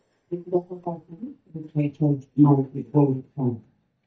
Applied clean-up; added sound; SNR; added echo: neural mask model DeepFilterNet 3.